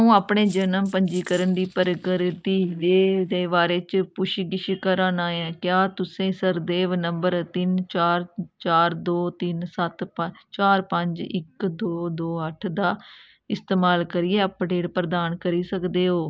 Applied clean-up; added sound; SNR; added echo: neural mask model DeepFilterNet 3.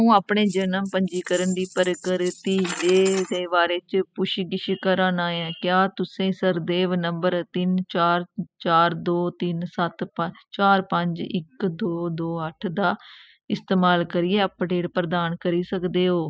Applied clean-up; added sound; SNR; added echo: classical method spectral subtraction.